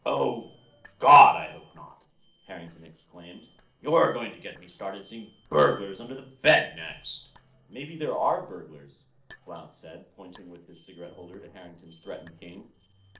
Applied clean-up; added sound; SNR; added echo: neural separator model SepFormer DNS4.